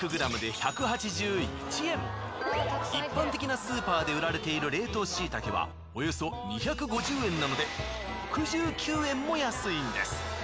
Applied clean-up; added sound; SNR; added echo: none; none; none; none.